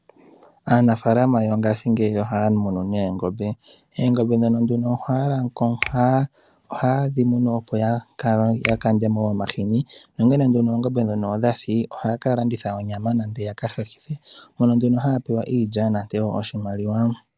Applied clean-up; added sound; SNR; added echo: none; Finger snapping; 14 dB; none.